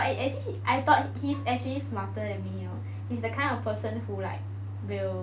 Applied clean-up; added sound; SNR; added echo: none; none; none; none.